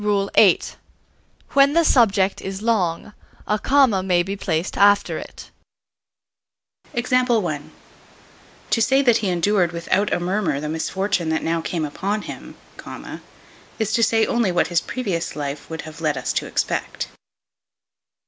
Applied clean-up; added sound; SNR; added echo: none; none; none; none.